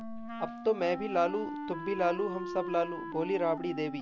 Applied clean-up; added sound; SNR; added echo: none; Wind instrument, woodwind instrument; 7 dB; none.